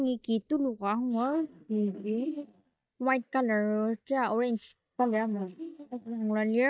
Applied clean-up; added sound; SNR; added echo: neural mask model DeepFilterNet 3.